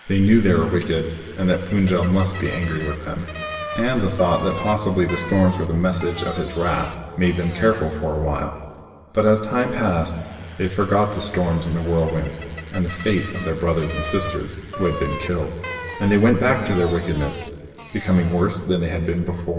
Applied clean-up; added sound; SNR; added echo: none; Bicycle; 14 dB; reverberation time 1.9 s.